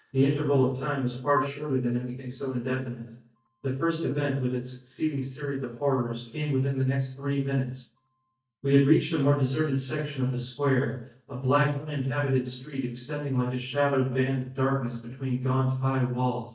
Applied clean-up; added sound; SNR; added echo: neural mask model DeepFilterNet 3.